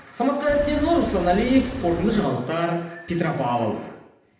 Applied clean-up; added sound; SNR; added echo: none; Wind; 9 dB; reverberation time 0.8 s.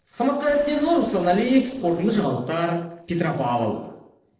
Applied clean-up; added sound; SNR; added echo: neural separator model SepFormer DNS4.